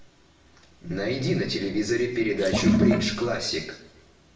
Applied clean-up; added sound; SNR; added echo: none; Sink (filling or washing) / Water; -3 dB; reverberation time 0.8 s.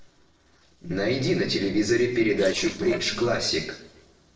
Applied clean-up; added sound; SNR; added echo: neural separator model SepFormer DNS4.